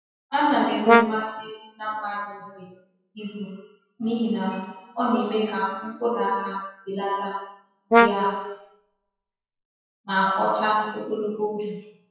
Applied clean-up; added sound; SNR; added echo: classical method WPE with log-MMSE.